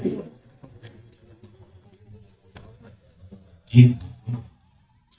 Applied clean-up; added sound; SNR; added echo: neural mask model DeepFilterNet 3.